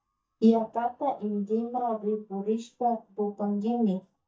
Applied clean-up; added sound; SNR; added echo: neural mask model DeepFilterNet 3.